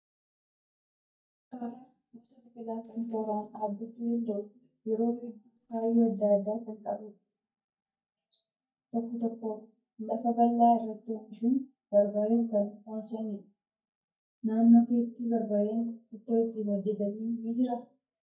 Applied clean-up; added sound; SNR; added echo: neural mask model DeepFilterNet 3.